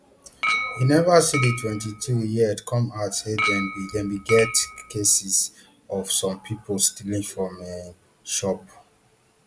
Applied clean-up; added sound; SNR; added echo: none; Chink, clink; 6 dB; none.